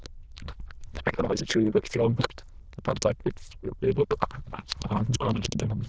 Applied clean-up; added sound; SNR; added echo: neural diffusion model UNIVERSE++.